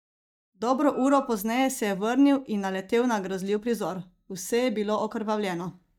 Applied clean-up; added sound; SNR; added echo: neural mask model DeepFilterNet 3.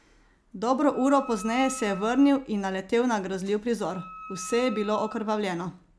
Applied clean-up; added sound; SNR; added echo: none; Wind instrument, woodwind instrument; 18 dB; none.